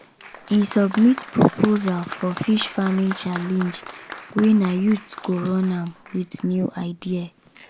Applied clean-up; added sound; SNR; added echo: none; Applause; 16 dB; none.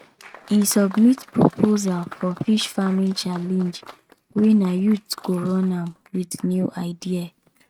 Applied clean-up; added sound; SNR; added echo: neural mask model RNNoise.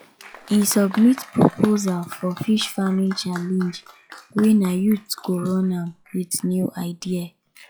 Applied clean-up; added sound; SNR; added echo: classical method log-MMSE.